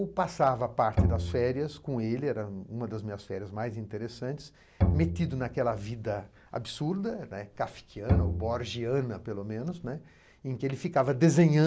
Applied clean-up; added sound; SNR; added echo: none; Bowed string instrument; 1 dB; none.